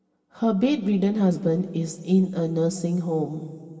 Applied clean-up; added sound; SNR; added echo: none; none; none; reverberation time 2.4 s.